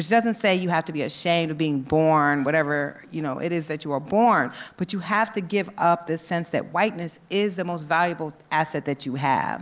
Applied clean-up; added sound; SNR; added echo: none; none; none; none.